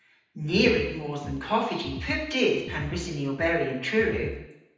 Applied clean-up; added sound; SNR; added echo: none; Drum kit; 12 dB; reverberation time 0.9 s.